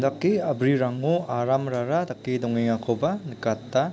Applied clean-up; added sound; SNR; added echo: none; none; none; none.